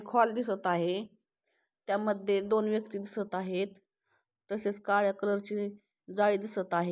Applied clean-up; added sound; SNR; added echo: none; none; none; none.